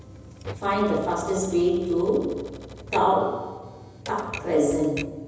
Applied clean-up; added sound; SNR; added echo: none; Typewriter; 16 dB; reverberation time 1.1 s.